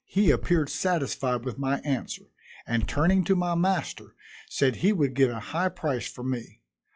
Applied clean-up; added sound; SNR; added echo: classical method log-MMSE.